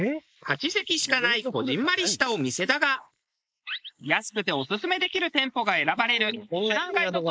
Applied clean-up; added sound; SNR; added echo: neural mask model Resemble Enhance denoiser.